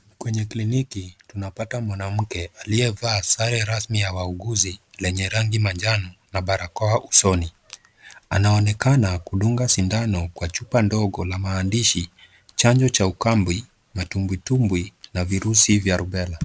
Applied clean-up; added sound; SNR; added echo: none; none; none; none.